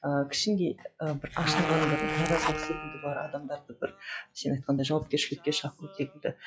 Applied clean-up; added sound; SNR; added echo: classical method log-MMSE.